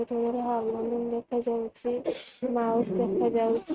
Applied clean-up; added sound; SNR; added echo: neural mask model RNNoise.